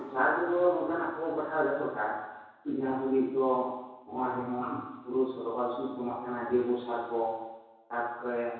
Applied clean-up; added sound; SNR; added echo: none; none; none; reverberation time 1.1 s.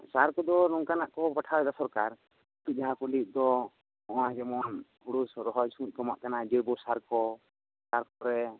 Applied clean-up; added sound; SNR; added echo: none; none; none; none.